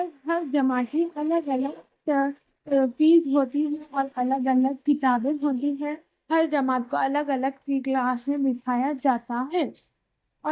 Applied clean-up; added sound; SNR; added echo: neural mask model DeepFilterNet 3.